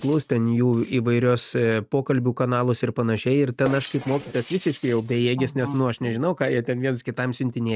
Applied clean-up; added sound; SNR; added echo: neural mask model RNNoise.